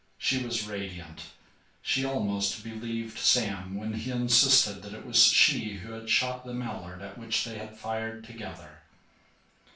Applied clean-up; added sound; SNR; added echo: none; none; none; reverberation time 0.3 s.